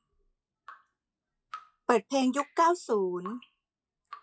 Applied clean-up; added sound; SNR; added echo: classical method log-MMSE.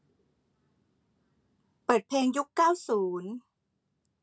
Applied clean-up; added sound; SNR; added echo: none; none; none; none.